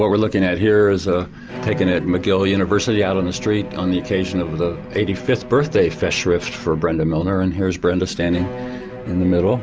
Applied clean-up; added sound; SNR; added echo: none; Bowed string instrument; 15 dB; none.